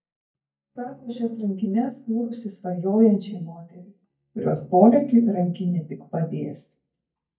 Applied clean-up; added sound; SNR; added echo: neural mask model DeepFilterNet 3.